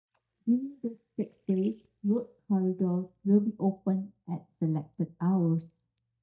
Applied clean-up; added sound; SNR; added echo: neural mask model DeepFilterNet 3.